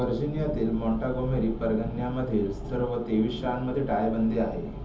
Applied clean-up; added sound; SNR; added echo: none; none; none; reverberation time 0.7 s.